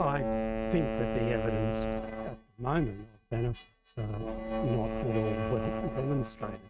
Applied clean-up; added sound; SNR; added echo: neural mask model RNNoise.